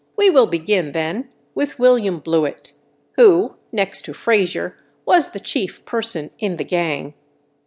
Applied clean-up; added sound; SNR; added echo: none; none; none; none.